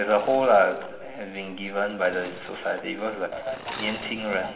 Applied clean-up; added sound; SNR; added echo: none; Sawing / Engine; 18 dB; reverberation time 1.5 s.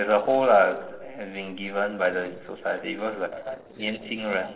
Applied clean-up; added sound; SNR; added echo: neural separator model SepFormer DNS4.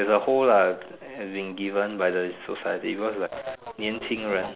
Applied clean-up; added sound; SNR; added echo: none; none; none; none.